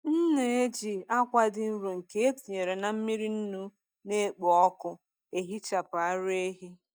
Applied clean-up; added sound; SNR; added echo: neural mask model DeepFilterNet 3.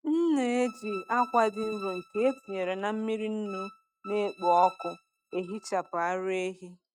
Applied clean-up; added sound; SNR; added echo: neural mask model RNNoise.